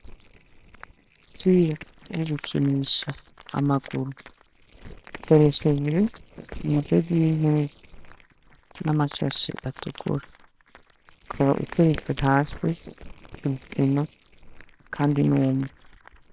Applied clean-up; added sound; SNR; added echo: neural separator model SepFormer WHAMR!.